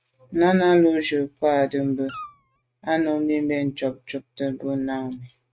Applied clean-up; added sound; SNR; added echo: neural mask model RNNoise.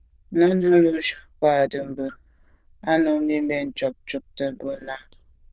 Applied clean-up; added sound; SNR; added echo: neural diffusion model UNIVERSE++.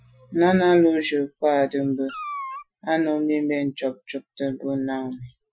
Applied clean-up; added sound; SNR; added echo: classical method Wiener filter.